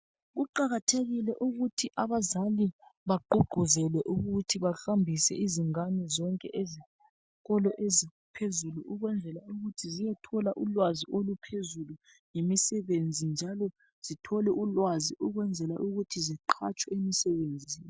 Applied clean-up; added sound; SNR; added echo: none; none; none; none.